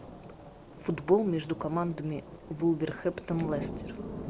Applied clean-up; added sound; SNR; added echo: none; Thunder / Rain; 10 dB; none.